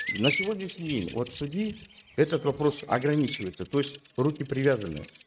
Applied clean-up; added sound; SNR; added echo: neural mask model RNNoise.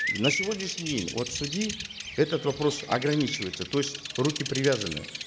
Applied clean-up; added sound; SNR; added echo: none; Bird vocalization, bird call, bird song; 6 dB; none.